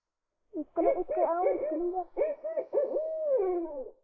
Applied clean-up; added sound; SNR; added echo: neural mask model Resemble Enhance denoiser.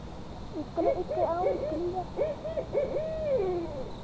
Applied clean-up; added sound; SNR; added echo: none; Cricket / Bird; -4 dB; none.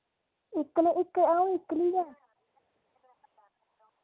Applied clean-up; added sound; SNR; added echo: none; none; none; none.